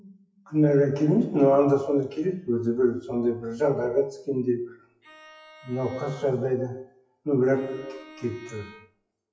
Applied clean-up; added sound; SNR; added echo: classical method WPE with log-MMSE.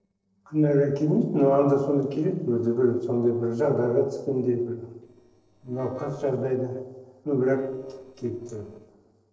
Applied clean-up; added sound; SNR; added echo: neural separator model SepFormer DNS4.